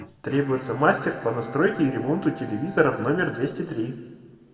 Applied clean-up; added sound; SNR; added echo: none; Bowed string instrument; 17 dB; reverberation time 1.6 s.